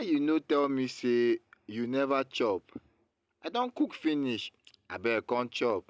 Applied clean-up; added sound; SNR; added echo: none; none; none; none.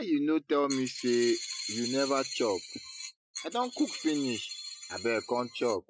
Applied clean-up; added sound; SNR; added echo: classical method Wiener filter.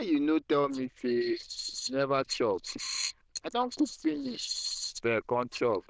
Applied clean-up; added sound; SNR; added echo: neural diffusion model UNIVERSE++.